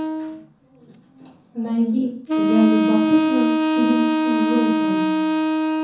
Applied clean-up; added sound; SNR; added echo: none; Wind instrument, woodwind instrument; -3 dB; reverberation time 0.5 s.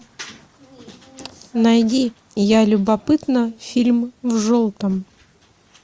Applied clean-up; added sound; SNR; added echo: none; none; none; none.